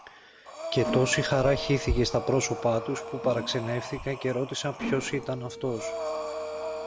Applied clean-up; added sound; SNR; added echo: none; Breathing + Mechanisms; 7 dB; none.